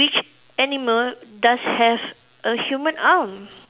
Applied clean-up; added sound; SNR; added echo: none; none; none; none.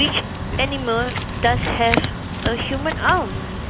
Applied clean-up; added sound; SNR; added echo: none; Truck + Chink, clink / Domestic sounds, home sounds; 2 dB; none.